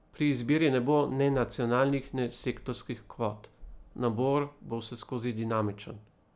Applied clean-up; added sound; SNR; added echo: none; none; none; none.